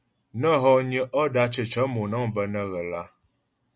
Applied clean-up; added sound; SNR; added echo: none; none; none; none.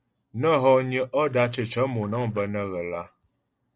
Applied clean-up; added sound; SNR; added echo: neural separator model SepFormer DNS4.